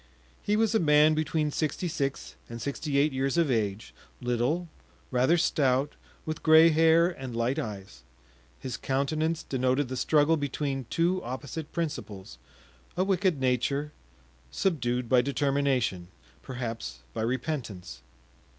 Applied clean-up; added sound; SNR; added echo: none; none; none; none.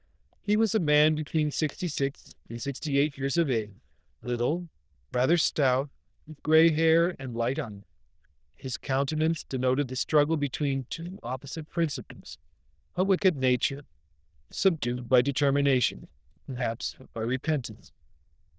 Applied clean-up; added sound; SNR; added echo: neural diffusion model UNIVERSE++.